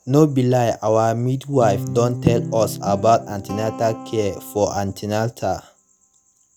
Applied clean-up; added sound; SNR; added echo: none; Guitar; 12 dB; none.